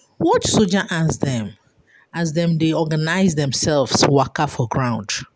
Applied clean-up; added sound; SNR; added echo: none; none; none; none.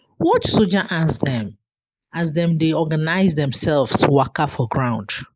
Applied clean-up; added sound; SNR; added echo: neural mask model Resemble Enhance denoiser.